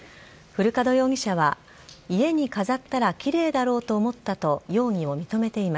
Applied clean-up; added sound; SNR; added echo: none; none; none; none.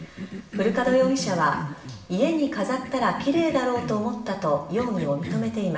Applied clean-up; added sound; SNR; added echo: none; Cough; 12 dB; reverberation time 0.8 s.